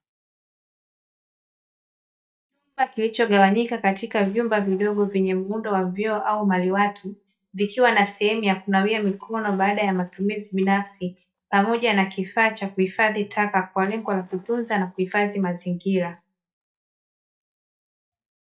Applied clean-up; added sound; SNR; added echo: neural mask model DeepFilterNet 3.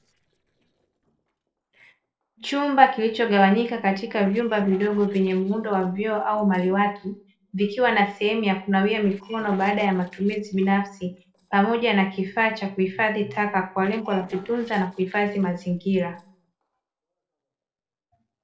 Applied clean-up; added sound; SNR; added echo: neural separator model SepFormer DNS4.